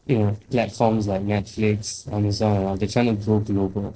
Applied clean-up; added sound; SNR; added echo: neural separator model SepFormer DNS4.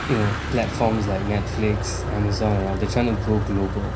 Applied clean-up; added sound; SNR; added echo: none; Motor vehicle (road); 4 dB; reverberation time 0.4 s.